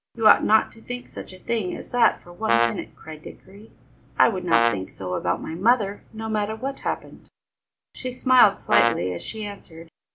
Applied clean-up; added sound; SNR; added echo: none; Brass instrument; 2 dB; none.